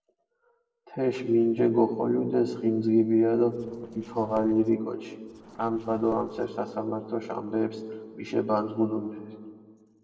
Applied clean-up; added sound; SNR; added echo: neural separator model SepFormer DNS4.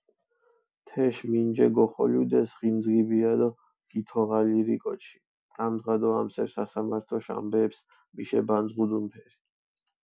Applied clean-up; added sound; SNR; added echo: none; none; none; none.